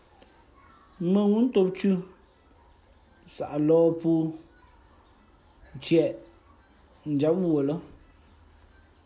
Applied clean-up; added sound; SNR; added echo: none; none; none; none.